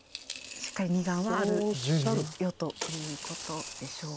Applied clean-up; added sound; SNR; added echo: none; Coin (dropping); 12 dB; none.